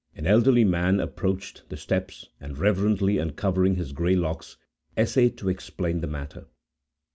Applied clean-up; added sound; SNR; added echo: none; none; none; none.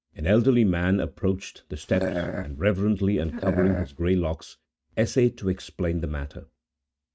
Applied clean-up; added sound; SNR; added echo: neural mask model RNNoise.